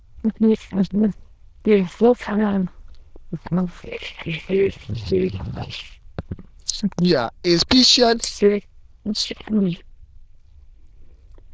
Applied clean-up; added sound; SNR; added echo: neural diffusion model UNIVERSE++.